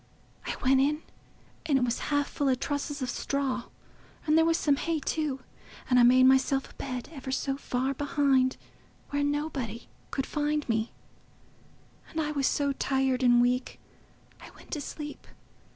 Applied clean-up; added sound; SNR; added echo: none; none; none; none.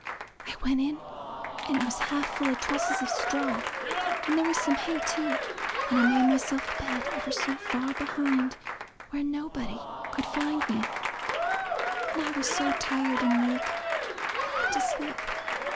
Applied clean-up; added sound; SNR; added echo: none; Applause / Crowd; 1 dB; none.